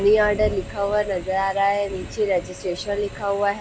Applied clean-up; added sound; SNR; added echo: none; Thunder; 14 dB; none.